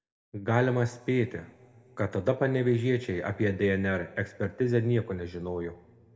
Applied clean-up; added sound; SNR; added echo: none; none; none; reverberation time 1.5 s.